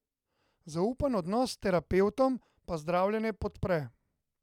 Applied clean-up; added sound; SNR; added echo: none; none; none; none.